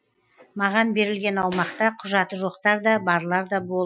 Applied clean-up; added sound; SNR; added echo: classical method Wiener filter.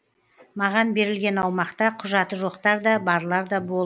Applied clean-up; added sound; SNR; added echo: none; none; none; none.